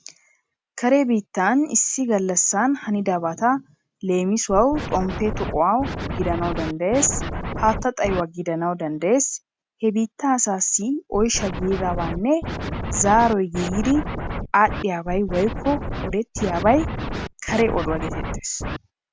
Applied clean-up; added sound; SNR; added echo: none; Scratching (performance technique); 6 dB; none.